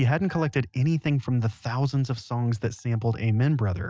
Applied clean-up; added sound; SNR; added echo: neural mask model DeepFilterNet 3.